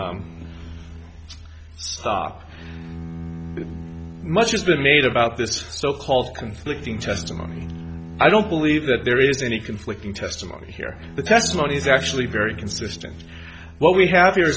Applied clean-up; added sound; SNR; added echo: none; Bowed string instrument; 15 dB; none.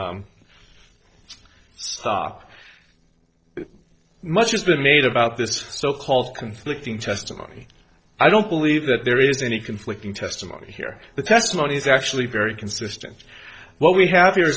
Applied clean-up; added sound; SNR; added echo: neural separator model SepFormer DNS4.